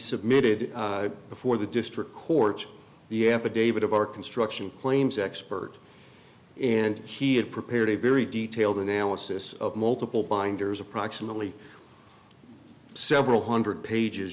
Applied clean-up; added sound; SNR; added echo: none; none; none; none.